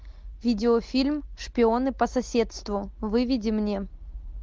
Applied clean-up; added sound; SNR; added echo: none; none; none; none.